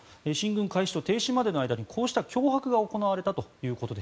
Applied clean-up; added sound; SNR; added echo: none; none; none; none.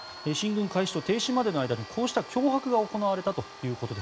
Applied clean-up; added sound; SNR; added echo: none; Domestic sounds, home sounds; 16 dB; none.